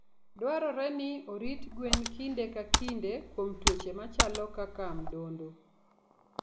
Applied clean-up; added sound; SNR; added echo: none; Computer keyboard; -5 dB; none.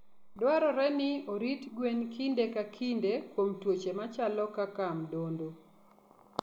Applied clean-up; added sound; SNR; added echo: none; none; none; none.